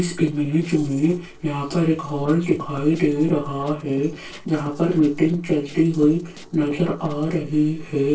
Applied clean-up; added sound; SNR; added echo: neural separator model SepFormer DNS4.